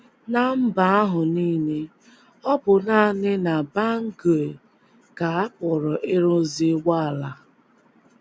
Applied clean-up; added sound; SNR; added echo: none; none; none; none.